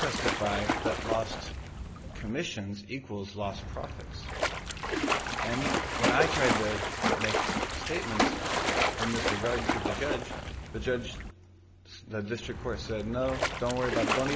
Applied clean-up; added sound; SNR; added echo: none; Splash, splatter; -2 dB; none.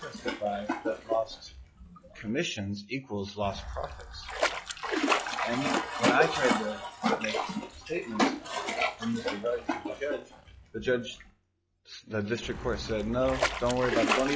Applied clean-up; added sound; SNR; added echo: classical method log-MMSE.